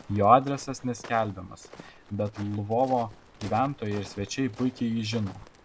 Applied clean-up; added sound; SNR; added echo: none; Walk, footsteps; 19 dB; none.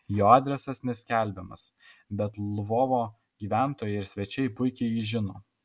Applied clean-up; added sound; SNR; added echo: none; none; none; none.